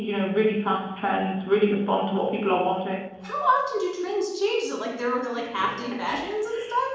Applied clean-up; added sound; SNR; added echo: neural separator model SepFormer DNS4.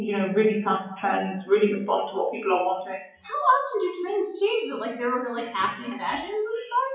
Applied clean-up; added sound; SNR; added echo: classical method WPE with log-MMSE.